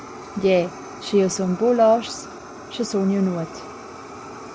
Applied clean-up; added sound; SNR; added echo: none; Fire; 14 dB; none.